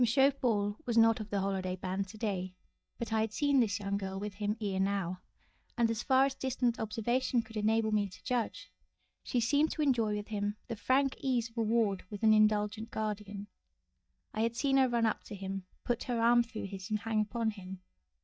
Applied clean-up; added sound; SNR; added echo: neural mask model DeepFilterNet 3.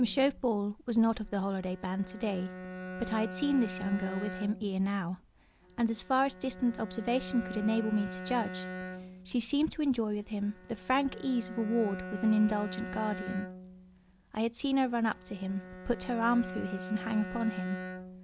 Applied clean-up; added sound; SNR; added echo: none; Bowed string instrument; 11 dB; none.